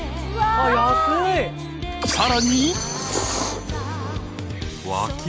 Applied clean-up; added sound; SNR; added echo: none; none; none; none.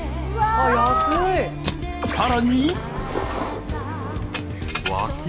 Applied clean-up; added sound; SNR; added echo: none; Keys jangling; 12 dB; reverberation time 0.8 s.